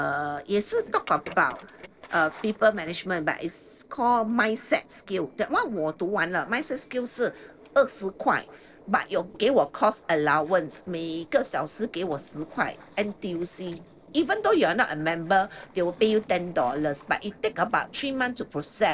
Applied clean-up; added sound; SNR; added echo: neural separator model SepFormer DNS4.